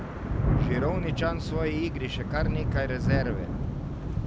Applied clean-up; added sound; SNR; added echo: none; Thunder / Rain; -5 dB; none.